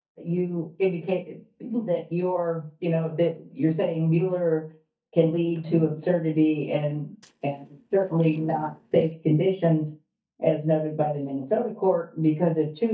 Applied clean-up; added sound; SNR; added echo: neural mask model DeepFilterNet 3.